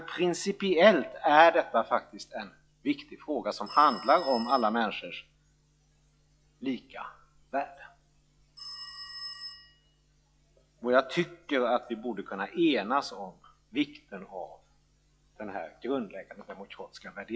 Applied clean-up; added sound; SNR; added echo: classical method log-MMSE.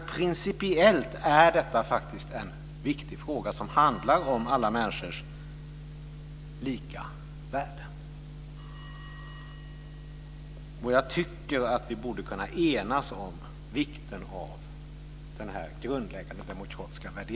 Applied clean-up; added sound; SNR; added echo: none; Telephone; 18 dB; none.